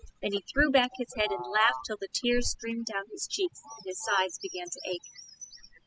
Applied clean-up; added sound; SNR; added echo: classical method spectral subtraction.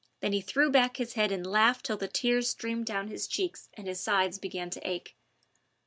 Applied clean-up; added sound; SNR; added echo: none; none; none; none.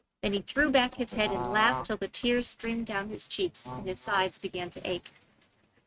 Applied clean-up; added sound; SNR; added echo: neural mask model RNNoise.